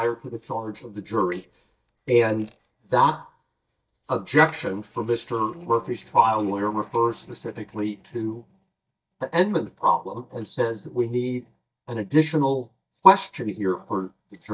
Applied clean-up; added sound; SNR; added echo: neural mask model DeepFilterNet 3.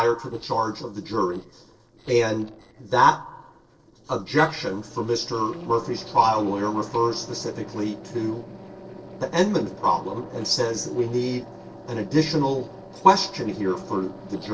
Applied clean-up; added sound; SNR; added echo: neural separator model SepFormer DNS4.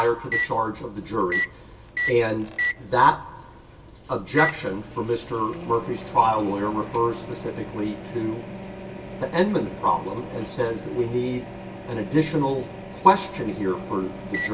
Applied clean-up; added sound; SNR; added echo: none; Microwave oven; 9 dB; reverberation time 0.2 s.